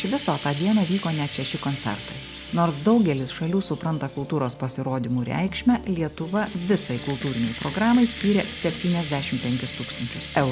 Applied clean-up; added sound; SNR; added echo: none; Rattle (instrument); 12 dB; none.